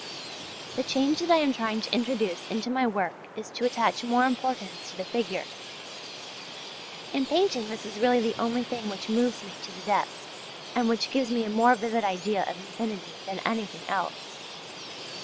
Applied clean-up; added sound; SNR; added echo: none; Wind + Chirp, tweet; 12 dB; none.